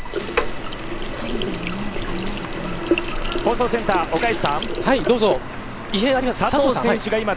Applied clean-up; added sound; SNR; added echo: none; Sink (filling or washing); 4 dB; none.